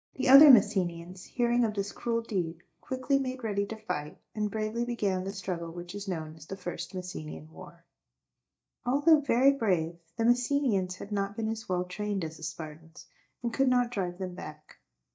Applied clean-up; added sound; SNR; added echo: neural mask model DeepFilterNet 3.